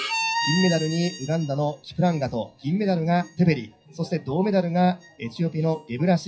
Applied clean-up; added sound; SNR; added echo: classical method WPE with log-MMSE.